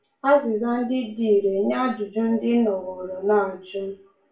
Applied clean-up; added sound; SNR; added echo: none; none; none; reverberation time 0.3 s.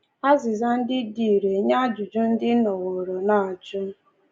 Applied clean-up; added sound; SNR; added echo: none; none; none; none.